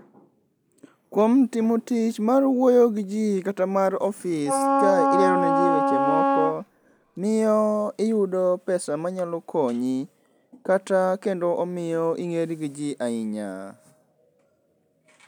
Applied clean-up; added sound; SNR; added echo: none; Wind instrument, woodwind instrument; -2 dB; none.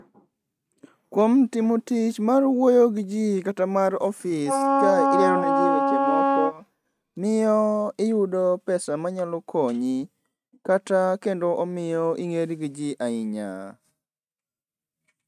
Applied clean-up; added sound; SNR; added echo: neural mask model RNNoise.